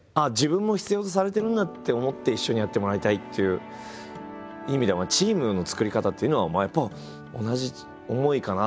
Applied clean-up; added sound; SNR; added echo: none; none; none; none.